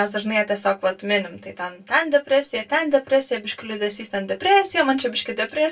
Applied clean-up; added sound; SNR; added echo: none; none; none; reverberation time 0.1 s.